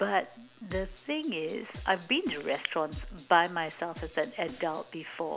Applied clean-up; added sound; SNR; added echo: none; Drum kit; 15 dB; none.